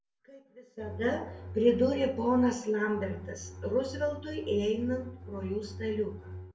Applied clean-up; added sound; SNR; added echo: none; Bowed string instrument; 12 dB; reverberation time 0.3 s.